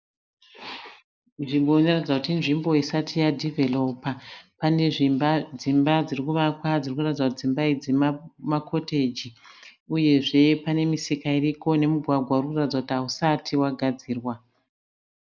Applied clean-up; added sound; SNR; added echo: neural mask model Resemble Enhance denoiser.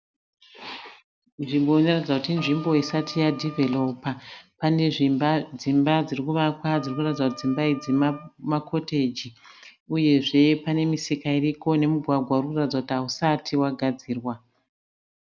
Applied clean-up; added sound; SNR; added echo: none; Wind instrument, woodwind instrument; 18 dB; none.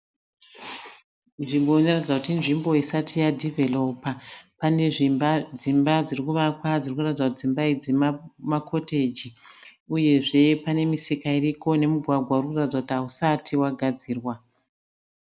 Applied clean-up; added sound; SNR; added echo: none; none; none; none.